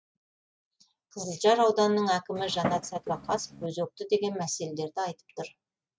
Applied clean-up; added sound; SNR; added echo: neural mask model RNNoise.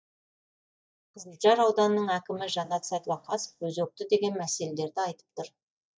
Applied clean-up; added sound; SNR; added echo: neural mask model DeepFilterNet 3.